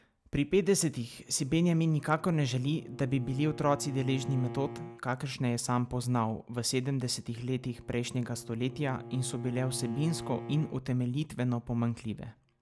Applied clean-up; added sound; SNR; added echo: none; Bowed string instrument; 16 dB; none.